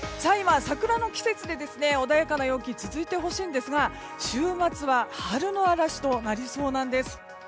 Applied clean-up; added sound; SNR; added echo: none; none; none; none.